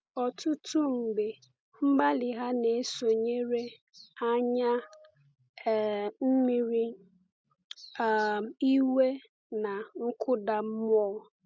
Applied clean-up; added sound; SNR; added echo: none; none; none; none.